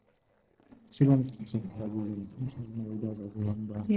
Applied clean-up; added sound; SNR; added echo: neural separator model SepFormer DNS4.